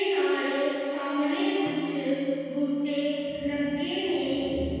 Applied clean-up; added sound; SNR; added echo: none; Acoustic guitar; 19 dB; reverberation time 2.1 s.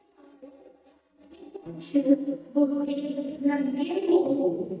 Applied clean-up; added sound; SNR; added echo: neural mask model DeepFilterNet 3.